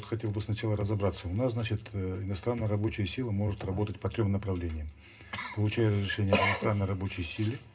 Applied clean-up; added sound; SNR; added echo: none; none; none; reverberation time 0.2 s.